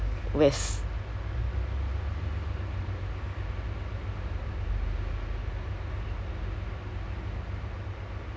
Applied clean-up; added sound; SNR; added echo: none; none; none; none.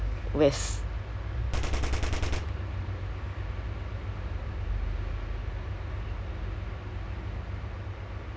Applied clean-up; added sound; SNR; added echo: none; Gunshot, gunfire; 1 dB; none.